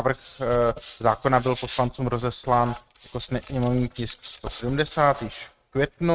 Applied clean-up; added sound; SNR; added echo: neural mask model RNNoise.